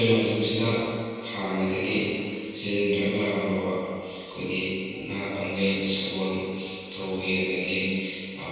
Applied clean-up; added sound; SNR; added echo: none; none; none; reverberation time 2.1 s.